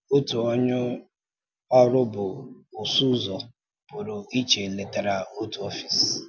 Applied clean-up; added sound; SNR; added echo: none; none; none; none.